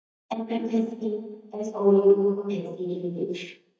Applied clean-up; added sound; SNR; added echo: neural mask model DeepFilterNet 3.